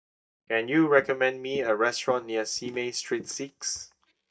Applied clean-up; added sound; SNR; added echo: neural mask model DeepFilterNet 3.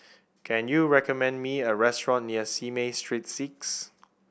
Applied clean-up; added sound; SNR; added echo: none; none; none; none.